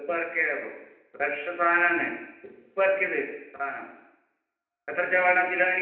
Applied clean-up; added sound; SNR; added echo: none; none; none; reverberation time 0.8 s.